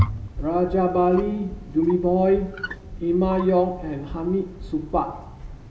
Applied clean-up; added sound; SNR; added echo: none; Wild animals; 9 dB; reverberation time 0.5 s.